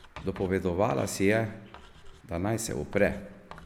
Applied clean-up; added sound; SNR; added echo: none; Writing + Bird; 19 dB; none.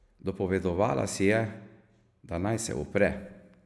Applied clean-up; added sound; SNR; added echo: none; none; none; none.